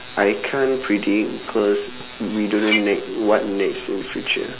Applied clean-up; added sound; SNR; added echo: none; Cutlery, silverware; 12 dB; none.